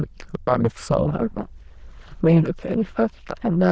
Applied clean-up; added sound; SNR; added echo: neural diffusion model UNIVERSE++.